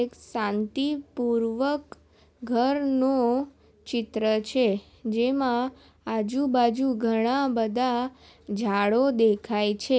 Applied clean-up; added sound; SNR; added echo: none; none; none; none.